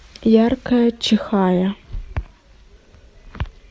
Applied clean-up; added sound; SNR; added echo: none; none; none; none.